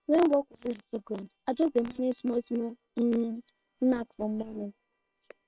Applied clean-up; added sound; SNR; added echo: neural separator model SepFormer WHAM!.